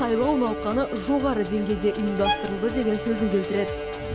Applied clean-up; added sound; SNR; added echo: none; Bowed string instrument + Bowed string instrument; 6 dB; none.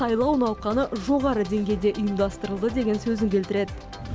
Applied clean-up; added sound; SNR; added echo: none; none; none; none.